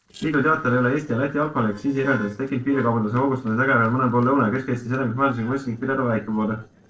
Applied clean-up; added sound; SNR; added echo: neural separator model SepFormer DNS4.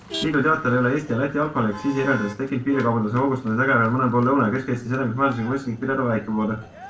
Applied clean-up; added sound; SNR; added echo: none; Motor vehicle (road); 18 dB; reverberation time 0.3 s.